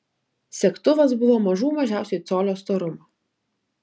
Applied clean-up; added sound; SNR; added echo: none; none; none; none.